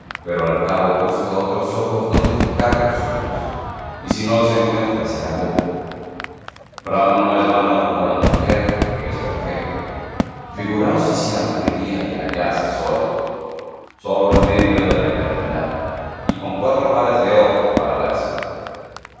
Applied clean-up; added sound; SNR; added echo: none; Crowd / Fireworks; 6 dB; reverberation time 2.2 s.